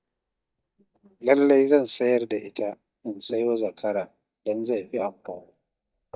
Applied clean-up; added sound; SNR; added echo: neural mask model DeepFilterNet 3.